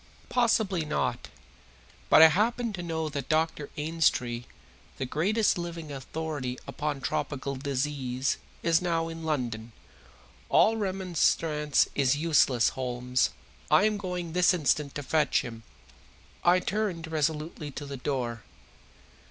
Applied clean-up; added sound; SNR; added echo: none; none; none; none.